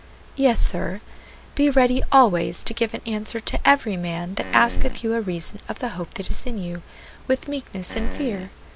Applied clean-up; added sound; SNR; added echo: none; Fart; 15 dB; none.